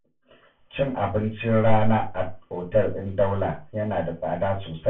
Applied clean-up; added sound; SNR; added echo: none; none; none; reverberation time 0.2 s.